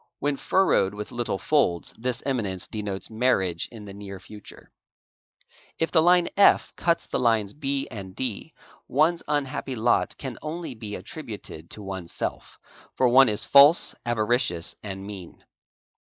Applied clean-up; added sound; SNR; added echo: neural mask model Resemble Enhance denoiser.